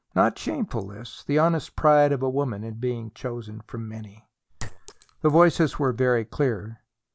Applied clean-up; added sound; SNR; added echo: none; Chink, clink; 13 dB; none.